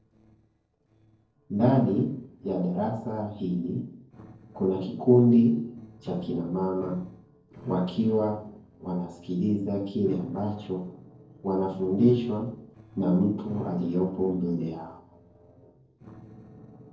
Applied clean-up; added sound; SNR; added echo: neural separator model SepFormer DNS4.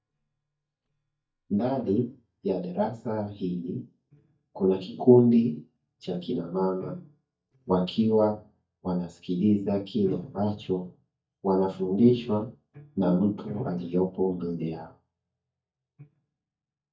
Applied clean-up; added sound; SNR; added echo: neural mask model DeepFilterNet 3.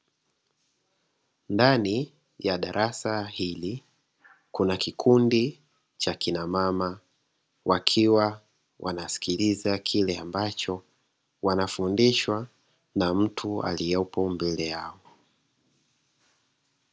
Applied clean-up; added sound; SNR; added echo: none; none; none; none.